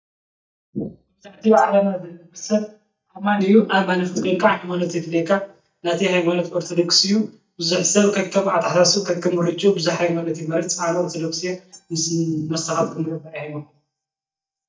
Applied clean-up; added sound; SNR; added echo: neural mask model DeepFilterNet 3.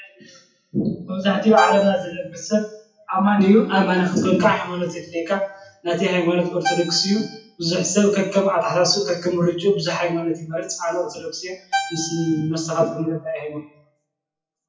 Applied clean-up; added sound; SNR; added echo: classical method WPE with log-MMSE.